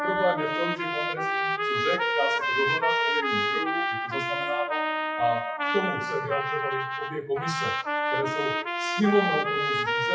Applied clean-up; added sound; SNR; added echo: classical method WPE with log-MMSE.